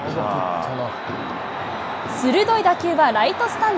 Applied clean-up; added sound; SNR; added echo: none; none; none; none.